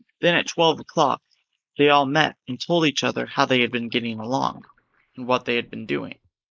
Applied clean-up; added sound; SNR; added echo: neural mask model Resemble Enhance denoiser.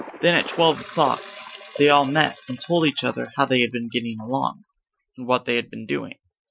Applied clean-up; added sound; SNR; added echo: classical method Wiener filter.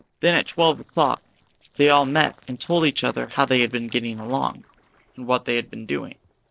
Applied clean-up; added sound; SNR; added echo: neural separator model SepFormer DNS4.